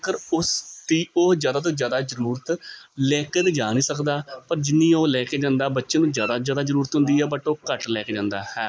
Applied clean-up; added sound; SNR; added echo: neural mask model Resemble Enhance denoiser.